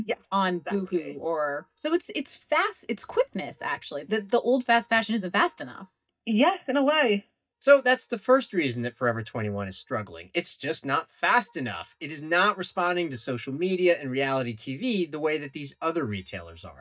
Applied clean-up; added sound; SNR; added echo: neural mask model DeepFilterNet 3.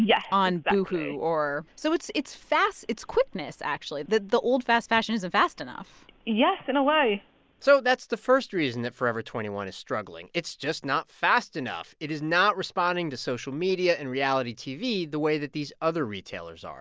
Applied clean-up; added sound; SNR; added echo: none; none; none; none.